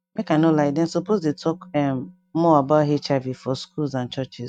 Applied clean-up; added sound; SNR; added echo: neural mask model RNNoise.